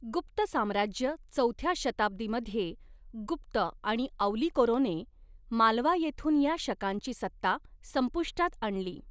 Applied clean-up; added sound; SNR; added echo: none; none; none; none.